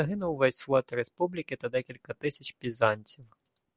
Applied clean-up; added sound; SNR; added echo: none; none; none; none.